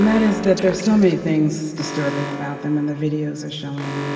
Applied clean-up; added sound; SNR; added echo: none; Alarm; 10 dB; reverberation time 2.7 s.